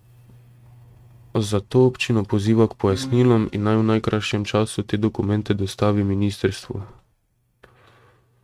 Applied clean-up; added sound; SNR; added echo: neural mask model RNNoise.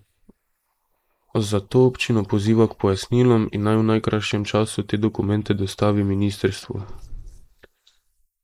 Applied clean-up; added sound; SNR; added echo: neural mask model Resemble Enhance denoiser.